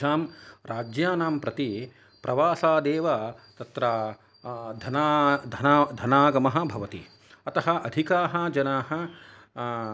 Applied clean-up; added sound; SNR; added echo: none; none; none; none.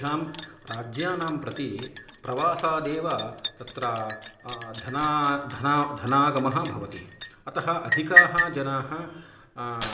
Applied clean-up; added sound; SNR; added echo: none; Liquid; 1 dB; reverberation time 1.6 s.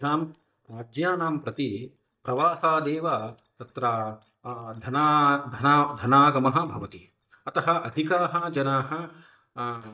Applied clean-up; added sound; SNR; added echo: neural mask model DeepFilterNet 3.